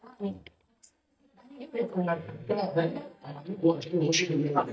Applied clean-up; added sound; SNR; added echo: neural mask model DeepFilterNet 3.